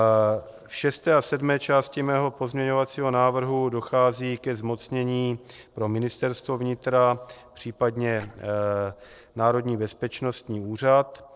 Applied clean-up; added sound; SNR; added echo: neural separator model SepFormer DNS4.